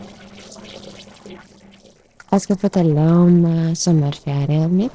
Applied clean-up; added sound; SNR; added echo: neural separator model SepFormer DNS4.